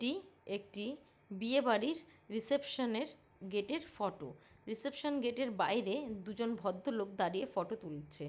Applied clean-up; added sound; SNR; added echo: none; none; none; none.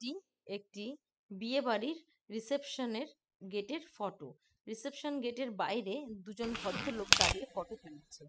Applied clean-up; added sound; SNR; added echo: classical method spectral subtraction.